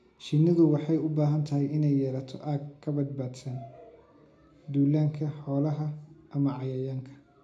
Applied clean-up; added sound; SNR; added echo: none; none; none; reverberation time 0.3 s.